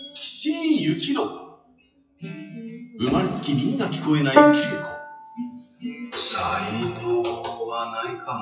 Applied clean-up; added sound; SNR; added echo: classical method WPE with log-MMSE.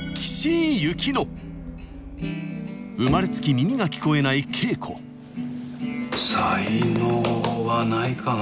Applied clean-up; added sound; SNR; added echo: none; none; none; none.